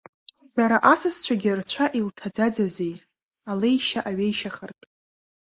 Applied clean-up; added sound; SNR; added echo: neural mask model Resemble Enhance denoiser.